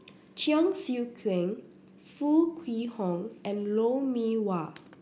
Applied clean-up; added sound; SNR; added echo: none; none; none; none.